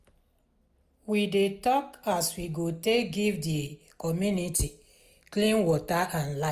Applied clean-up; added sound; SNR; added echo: none; none; none; none.